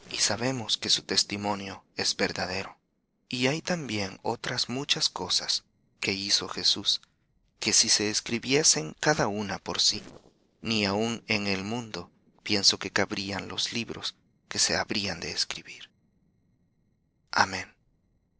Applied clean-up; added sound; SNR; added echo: neural separator model SepFormer DNS4.